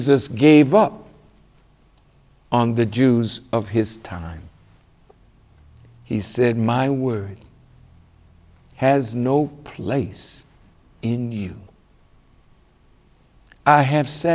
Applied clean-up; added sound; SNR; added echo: none; none; none; none.